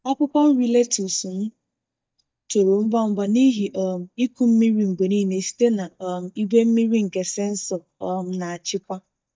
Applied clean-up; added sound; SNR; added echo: neural mask model DeepFilterNet 3.